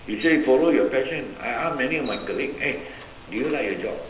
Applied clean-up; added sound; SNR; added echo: none; Bicycle; 18 dB; reverberation time 0.8 s.